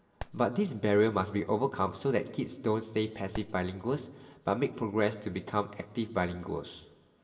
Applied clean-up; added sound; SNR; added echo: none; Fireworks; 17 dB; reverberation time 0.9 s.